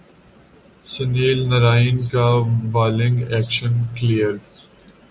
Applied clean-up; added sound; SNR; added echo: none; none; none; none.